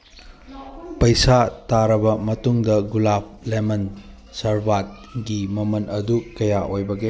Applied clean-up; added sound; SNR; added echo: none; none; none; none.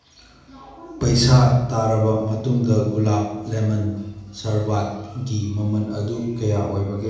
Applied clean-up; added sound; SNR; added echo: none; none; none; reverberation time 1.0 s.